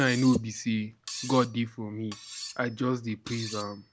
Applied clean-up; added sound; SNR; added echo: none; Cutlery, silverware; 14 dB; none.